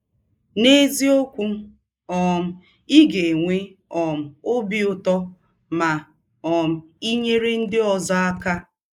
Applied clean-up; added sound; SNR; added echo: neural mask model Resemble Enhance denoiser.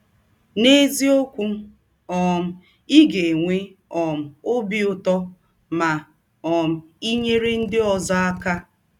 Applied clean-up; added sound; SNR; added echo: none; Drill; 18 dB; none.